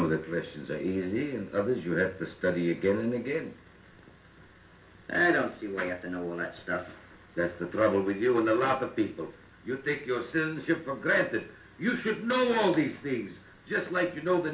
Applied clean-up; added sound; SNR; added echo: none; none; none; reverberation time 0.4 s.